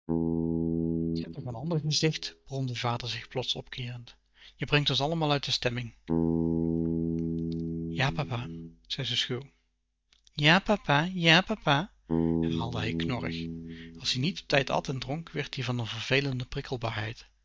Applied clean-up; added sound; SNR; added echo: neural mask model DeepFilterNet 3.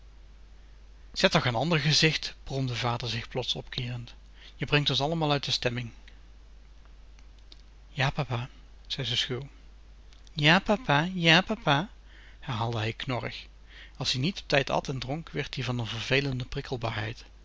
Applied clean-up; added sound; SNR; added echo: none; none; none; none.